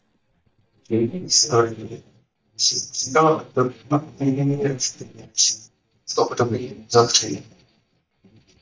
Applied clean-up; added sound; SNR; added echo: neural mask model DeepFilterNet 3.